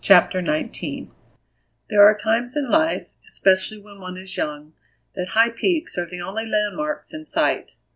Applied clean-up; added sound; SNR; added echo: none; none; none; none.